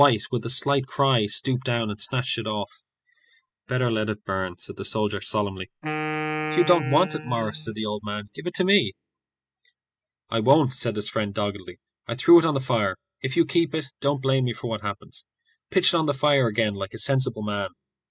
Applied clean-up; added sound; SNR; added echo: classical method spectral subtraction.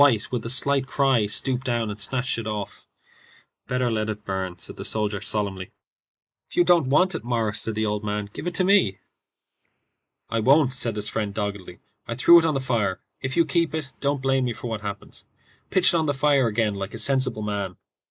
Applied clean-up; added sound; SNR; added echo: neural mask model Resemble Enhance denoiser.